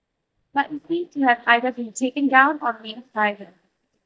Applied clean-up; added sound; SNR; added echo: neural mask model DeepFilterNet 3.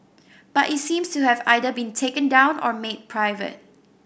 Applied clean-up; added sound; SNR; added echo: none; none; none; none.